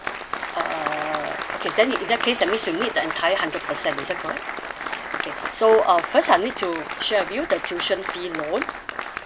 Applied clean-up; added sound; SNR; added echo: none; Applause; 6 dB; none.